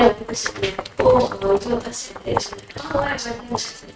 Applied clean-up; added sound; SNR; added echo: neural mask model RNNoise.